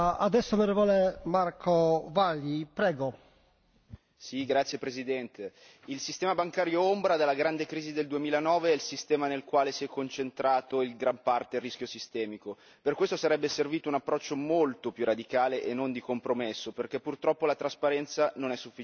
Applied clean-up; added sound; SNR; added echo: none; none; none; none.